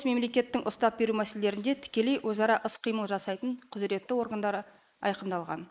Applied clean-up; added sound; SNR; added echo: neural mask model Resemble Enhance denoiser.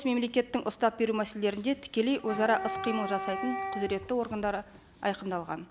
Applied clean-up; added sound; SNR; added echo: none; Wind instrument, woodwind instrument; 7 dB; none.